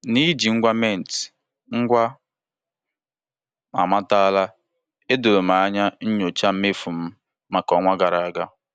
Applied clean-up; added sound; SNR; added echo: none; none; none; none.